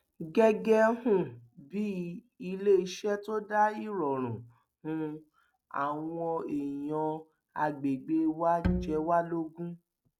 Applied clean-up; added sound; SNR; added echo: neural mask model RNNoise.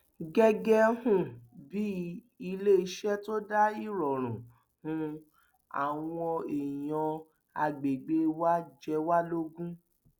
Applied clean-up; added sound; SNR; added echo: none; none; none; none.